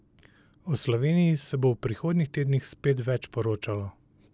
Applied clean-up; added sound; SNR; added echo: none; none; none; none.